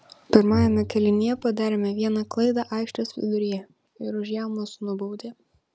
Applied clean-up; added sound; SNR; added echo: none; Bowed string instrument; 10 dB; none.